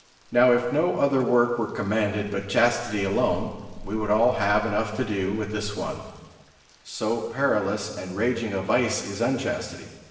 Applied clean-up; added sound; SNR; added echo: none; Rain; 18 dB; reverberation time 1.3 s.